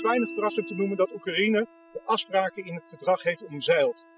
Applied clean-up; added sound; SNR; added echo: classical method spectral subtraction.